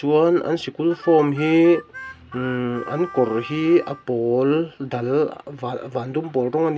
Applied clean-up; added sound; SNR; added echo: none; Harmonica; 17 dB; none.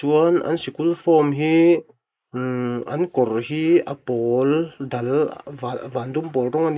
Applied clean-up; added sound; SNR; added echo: neural mask model Resemble Enhance denoiser.